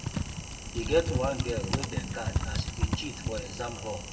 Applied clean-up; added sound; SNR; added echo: none; Typing; -1 dB; reverberation time 0.8 s.